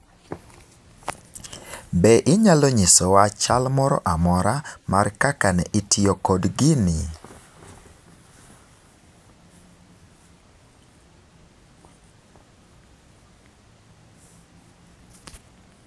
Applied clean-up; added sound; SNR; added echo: none; none; none; none.